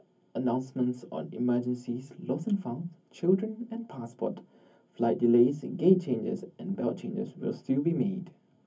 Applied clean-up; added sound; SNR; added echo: none; none; none; reverberation time 0.3 s.